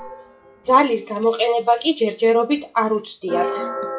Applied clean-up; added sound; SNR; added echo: classical method log-MMSE.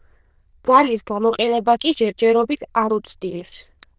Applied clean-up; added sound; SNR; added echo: neural diffusion model UNIVERSE++.